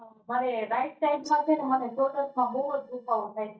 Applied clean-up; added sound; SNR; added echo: neural mask model DeepFilterNet 3.